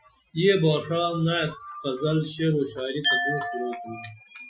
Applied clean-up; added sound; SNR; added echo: classical method Wiener filter.